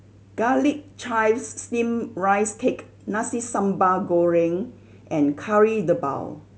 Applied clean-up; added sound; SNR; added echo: none; none; none; none.